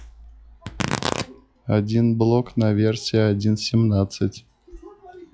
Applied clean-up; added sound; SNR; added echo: classical method log-MMSE.